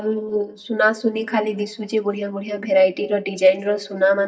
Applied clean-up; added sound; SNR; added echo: neural mask model DeepFilterNet 3.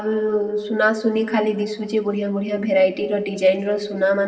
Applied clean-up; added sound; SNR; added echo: neural separator model SepFormer DNS4.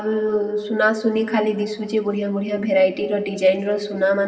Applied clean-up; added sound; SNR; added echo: none; Piano; 17 dB; reverberation time 1.7 s.